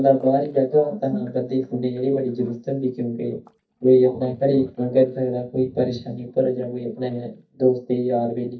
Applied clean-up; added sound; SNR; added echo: neural mask model DeepFilterNet 3.